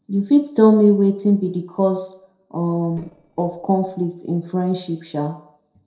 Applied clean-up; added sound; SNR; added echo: neural separator model SepFormer DNS4.